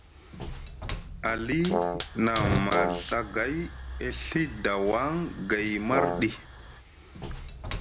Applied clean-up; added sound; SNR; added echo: none; Hiss / Fire + Brass instrument; 3 dB; none.